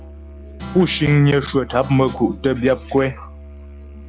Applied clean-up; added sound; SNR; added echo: none; Guitar + Musical instrument; 15 dB; none.